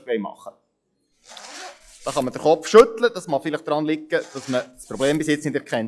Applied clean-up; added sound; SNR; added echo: classical method log-MMSE.